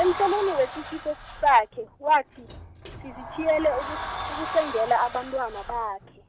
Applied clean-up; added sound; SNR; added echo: none; Sliding door; 11 dB; none.